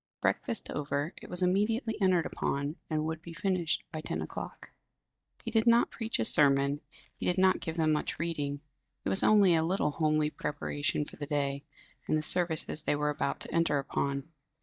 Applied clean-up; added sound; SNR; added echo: neural mask model DeepFilterNet 3.